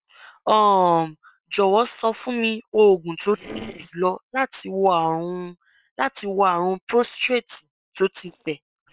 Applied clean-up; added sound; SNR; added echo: neural separator model SepFormer WHAM!.